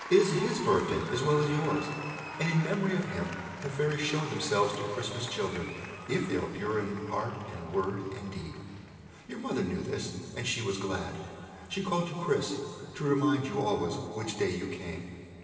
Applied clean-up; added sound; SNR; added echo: none; Applause; 14 dB; reverberation time 2.5 s.